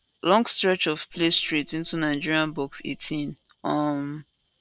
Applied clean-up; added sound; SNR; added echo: neural separator model SepFormer DNS4.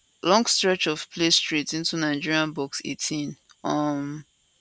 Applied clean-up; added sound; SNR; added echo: none; none; none; none.